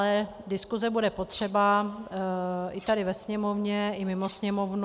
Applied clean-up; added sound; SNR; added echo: none; Cutlery, silverware; 19 dB; none.